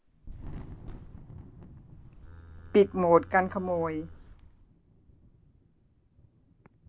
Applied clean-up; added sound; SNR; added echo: none; Thunder + Livestock, farm animals, working animals; 15 dB; none.